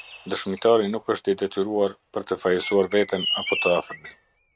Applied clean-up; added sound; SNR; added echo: neural mask model RNNoise.